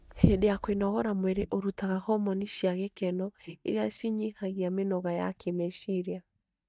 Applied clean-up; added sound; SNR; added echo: neural mask model DeepFilterNet 3.